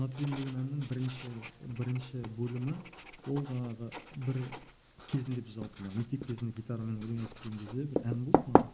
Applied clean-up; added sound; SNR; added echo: none; Writing; 0 dB; none.